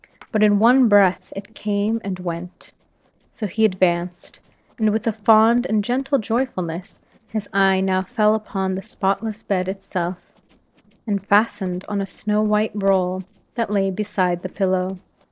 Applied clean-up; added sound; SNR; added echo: neural separator model SepFormer DNS4.